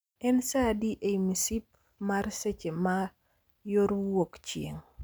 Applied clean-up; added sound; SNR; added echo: none; none; none; none.